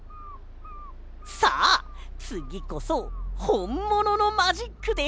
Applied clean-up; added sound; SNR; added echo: none; Accelerating, revving, vroom; 10 dB; none.